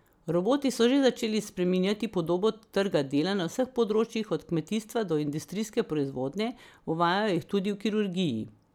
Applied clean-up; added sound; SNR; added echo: none; none; none; none.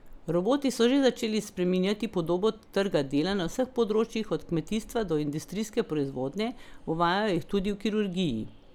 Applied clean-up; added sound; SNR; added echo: none; Train; 18 dB; none.